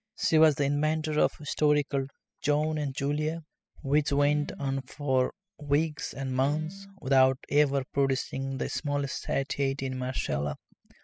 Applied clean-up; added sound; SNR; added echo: classical method spectral subtraction.